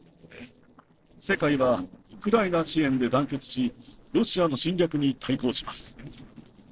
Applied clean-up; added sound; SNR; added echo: neural separator model SepFormer DNS4.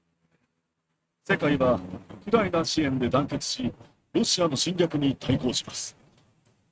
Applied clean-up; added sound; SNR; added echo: neural mask model RNNoise.